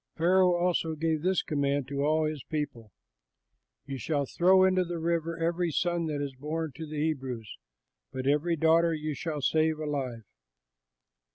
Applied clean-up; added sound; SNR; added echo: none; none; none; none.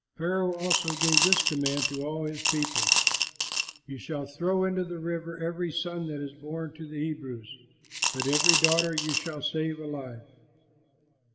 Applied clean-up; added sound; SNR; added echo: none; Coin (dropping) / Glass; -4 dB; reverberation time 2.1 s.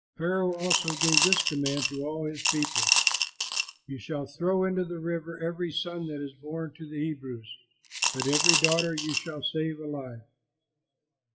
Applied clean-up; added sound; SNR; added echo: classical method WPE with log-MMSE.